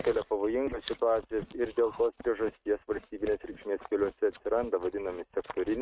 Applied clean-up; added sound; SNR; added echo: neural mask model RNNoise.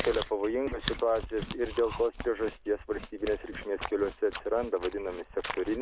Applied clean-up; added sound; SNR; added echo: none; Chewing, mastication; 10 dB; none.